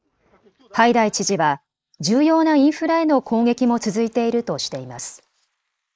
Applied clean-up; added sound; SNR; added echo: neural mask model Resemble Enhance denoiser.